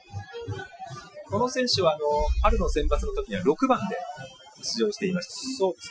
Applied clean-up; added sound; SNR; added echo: classical method Wiener filter.